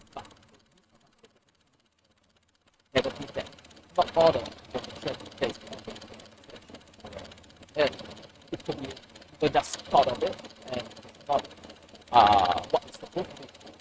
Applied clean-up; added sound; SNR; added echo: neural mask model RNNoise.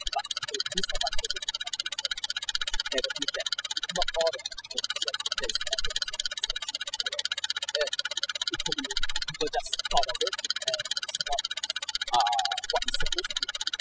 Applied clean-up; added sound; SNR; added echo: classical method spectral subtraction.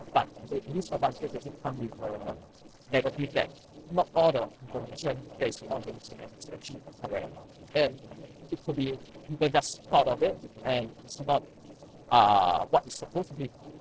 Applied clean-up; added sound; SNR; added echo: neural separator model SepFormer DNS4.